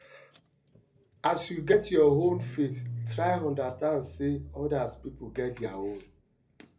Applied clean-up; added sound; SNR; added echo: none; Engine starting / Car; 13 dB; reverberation time 0.3 s.